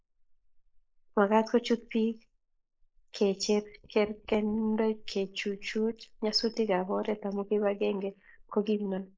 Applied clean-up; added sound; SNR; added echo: neural mask model Resemble Enhance denoiser.